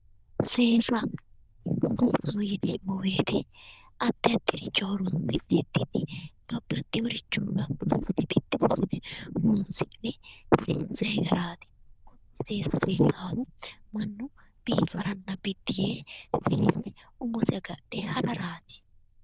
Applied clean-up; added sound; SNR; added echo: neural diffusion model UNIVERSE++.